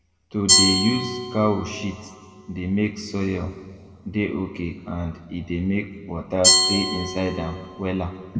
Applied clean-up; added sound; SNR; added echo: none; Glass; 0 dB; reverberation time 1.5 s.